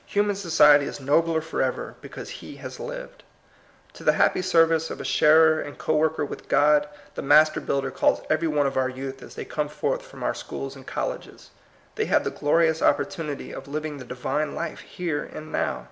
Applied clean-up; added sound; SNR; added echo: none; none; none; none.